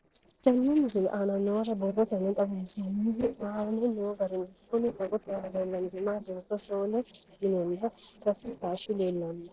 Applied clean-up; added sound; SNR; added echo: neural separator model SepFormer DNS4.